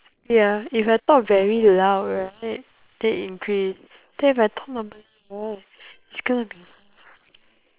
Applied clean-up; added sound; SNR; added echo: neural separator model SepFormer WHAM!.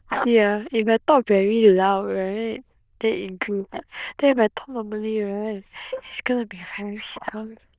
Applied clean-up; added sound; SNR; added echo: neural diffusion model UNIVERSE++.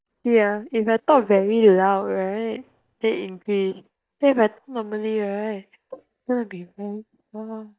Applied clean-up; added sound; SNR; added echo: neural mask model DeepFilterNet 3.